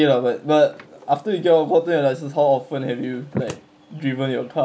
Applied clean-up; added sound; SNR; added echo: none; Slam; 19 dB; none.